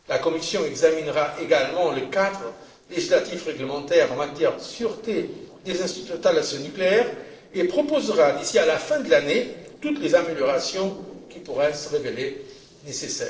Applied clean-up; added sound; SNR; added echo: neural separator model SepFormer DNS4.